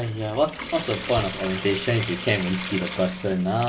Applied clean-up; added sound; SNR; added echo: none; Trickle, dribble / Sink (filling or washing) / Water tap, faucet; 9 dB; none.